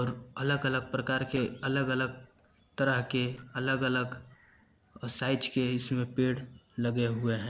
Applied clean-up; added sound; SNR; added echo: neural separator model SepFormer DNS4.